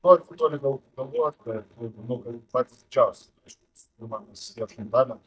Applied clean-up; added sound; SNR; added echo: neural mask model DeepFilterNet 3.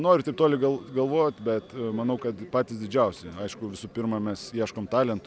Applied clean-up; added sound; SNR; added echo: none; none; none; none.